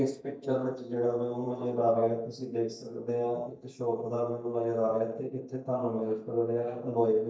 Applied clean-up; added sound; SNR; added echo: neural mask model DeepFilterNet 3.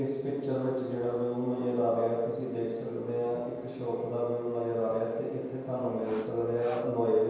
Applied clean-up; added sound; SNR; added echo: none; Sawing; 14 dB; reverberation time 1.2 s.